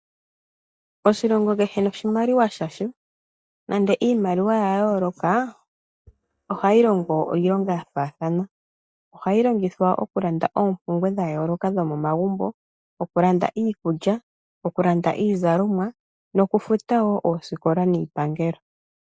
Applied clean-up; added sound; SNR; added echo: neural mask model DeepFilterNet 3.